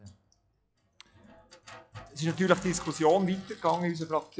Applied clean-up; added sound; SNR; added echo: classical method log-MMSE.